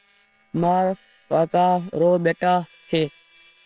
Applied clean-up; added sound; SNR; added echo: neural separator model SepFormer WHAM!.